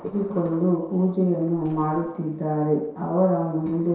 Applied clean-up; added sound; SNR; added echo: neural separator model SepFormer DNS4.